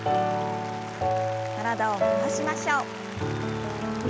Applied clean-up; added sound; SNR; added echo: none; Applause; 14 dB; none.